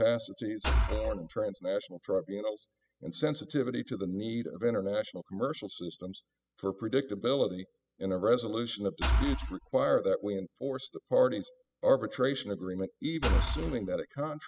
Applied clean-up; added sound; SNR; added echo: classical method spectral subtraction.